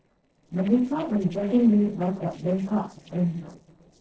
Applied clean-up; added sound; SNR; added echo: neural separator model SepFormer DNS4.